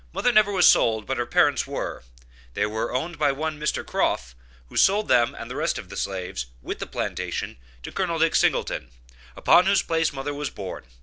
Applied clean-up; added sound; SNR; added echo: none; none; none; none.